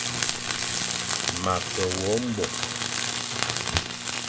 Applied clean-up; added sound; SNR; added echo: none; Tools; -3 dB; none.